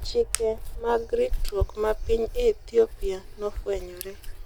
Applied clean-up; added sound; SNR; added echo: none; Hands; 5 dB; none.